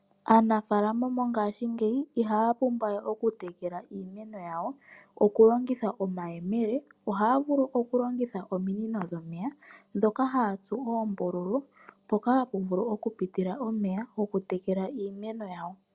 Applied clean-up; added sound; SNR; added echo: none; none; none; none.